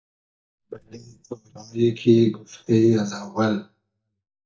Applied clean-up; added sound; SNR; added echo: neural mask model DeepFilterNet 3.